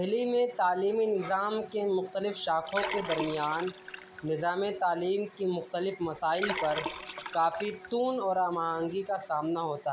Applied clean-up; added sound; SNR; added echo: none; Liquid; 9 dB; none.